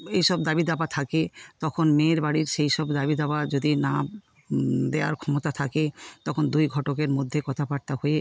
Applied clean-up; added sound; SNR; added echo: none; none; none; none.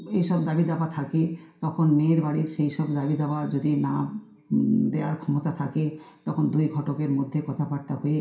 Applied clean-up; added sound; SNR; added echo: none; none; none; reverberation time 0.5 s.